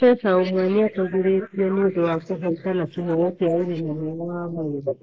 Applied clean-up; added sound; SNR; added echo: neural mask model Resemble Enhance denoiser.